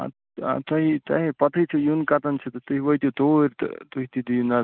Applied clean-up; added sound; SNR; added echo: none; none; none; none.